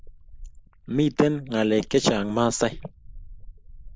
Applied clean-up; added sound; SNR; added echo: neural mask model Resemble Enhance denoiser.